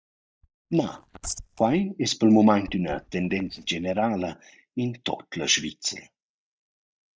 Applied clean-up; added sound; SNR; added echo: neural mask model DeepFilterNet 3.